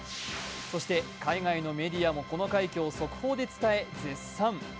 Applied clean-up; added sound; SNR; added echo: none; none; none; none.